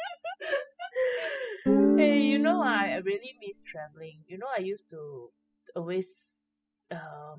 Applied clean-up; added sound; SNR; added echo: classical method spectral subtraction.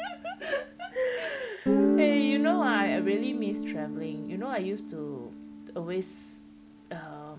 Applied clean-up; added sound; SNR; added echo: none; Guitar; -1 dB; none.